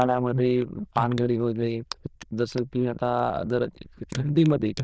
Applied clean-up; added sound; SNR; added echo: neural diffusion model UNIVERSE++.